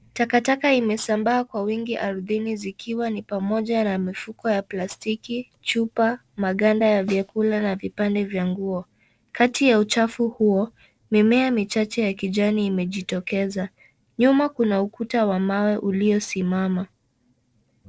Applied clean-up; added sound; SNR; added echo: neural separator model SepFormer DNS4.